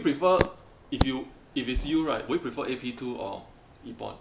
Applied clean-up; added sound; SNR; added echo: none; none; none; none.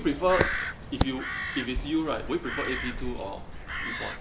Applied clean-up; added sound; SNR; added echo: none; Crow; 4 dB; none.